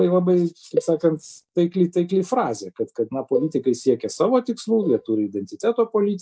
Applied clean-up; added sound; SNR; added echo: neural mask model DeepFilterNet 3.